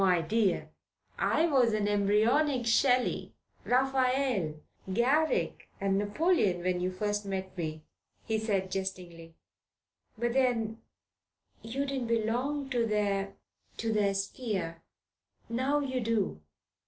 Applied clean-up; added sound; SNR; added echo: none; none; none; none.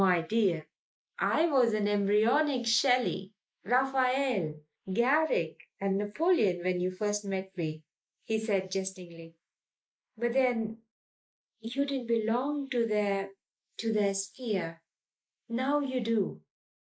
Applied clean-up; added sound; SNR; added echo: neural mask model Resemble Enhance denoiser.